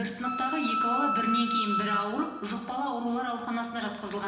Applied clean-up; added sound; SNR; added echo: none; Wind instrument, woodwind instrument; -1 dB; reverberation time 1.0 s.